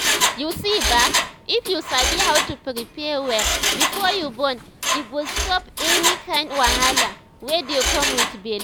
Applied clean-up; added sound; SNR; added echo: none; Mechanisms; -1 dB; none.